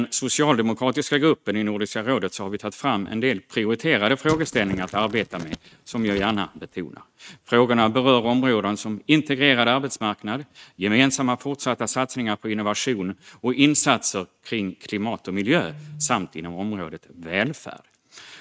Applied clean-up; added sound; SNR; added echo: neural mask model RNNoise.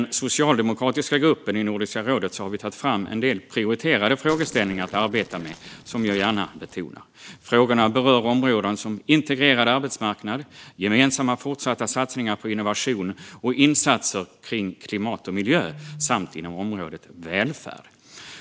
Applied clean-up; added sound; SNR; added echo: neural separator model SepFormer DNS4.